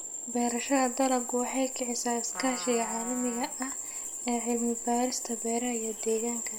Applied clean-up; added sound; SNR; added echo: none; Trumpet; 14 dB; none.